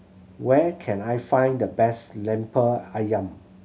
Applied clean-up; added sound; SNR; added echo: none; none; none; none.